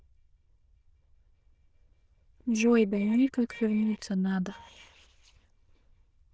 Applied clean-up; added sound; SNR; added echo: neural diffusion model UNIVERSE++.